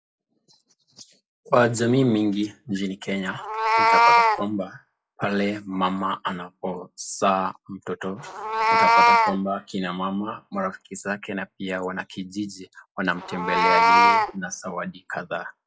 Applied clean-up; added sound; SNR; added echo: classical method log-MMSE.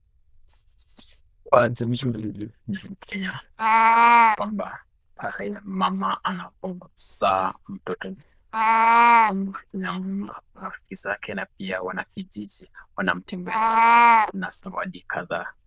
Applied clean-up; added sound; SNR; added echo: neural diffusion model UNIVERSE++.